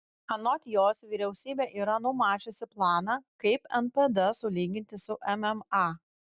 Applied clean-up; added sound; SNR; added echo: none; none; none; none.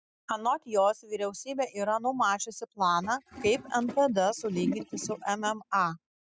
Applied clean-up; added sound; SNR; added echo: classical method spectral subtraction.